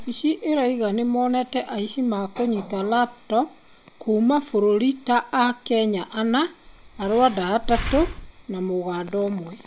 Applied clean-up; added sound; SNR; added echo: none; Breathing; 8 dB; none.